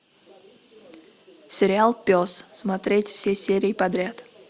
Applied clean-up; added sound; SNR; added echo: none; none; none; none.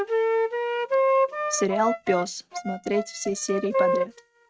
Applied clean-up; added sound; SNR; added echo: neural mask model RNNoise.